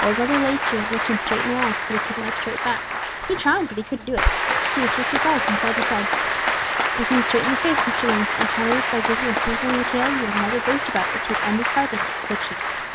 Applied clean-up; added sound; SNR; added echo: none; Applause; -2 dB; none.